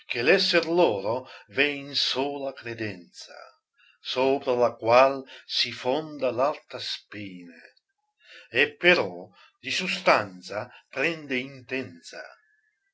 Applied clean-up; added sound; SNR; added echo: none; none; none; none.